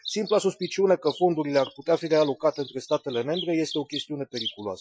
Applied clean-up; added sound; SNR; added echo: classical method Wiener filter.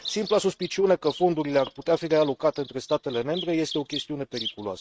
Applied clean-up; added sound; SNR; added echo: neural mask model RNNoise.